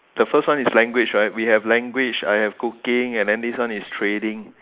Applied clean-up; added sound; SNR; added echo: neural mask model Resemble Enhance denoiser.